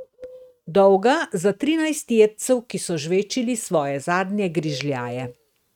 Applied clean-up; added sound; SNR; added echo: neural mask model RNNoise.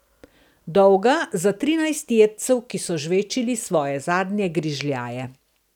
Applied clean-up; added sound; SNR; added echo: none; none; none; none.